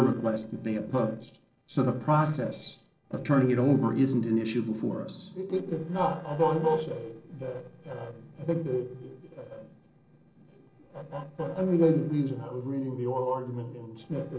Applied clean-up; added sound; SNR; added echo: neural separator model SepFormer DNS4.